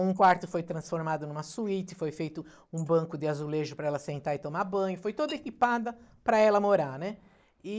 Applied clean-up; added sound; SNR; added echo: neural mask model Resemble Enhance denoiser.